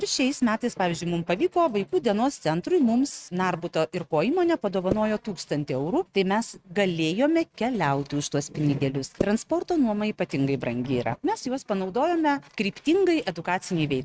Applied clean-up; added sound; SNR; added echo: neural mask model RNNoise.